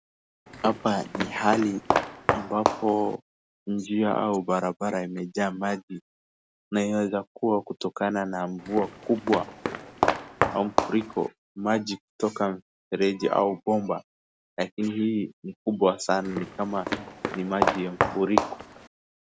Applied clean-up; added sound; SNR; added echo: none; Walk, footsteps; 1 dB; none.